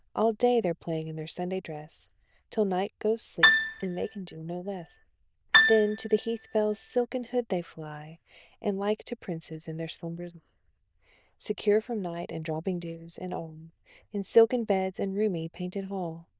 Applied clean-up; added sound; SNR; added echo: neural diffusion model UNIVERSE++.